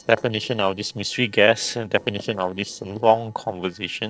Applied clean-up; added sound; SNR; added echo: neural separator model SepFormer DNS4.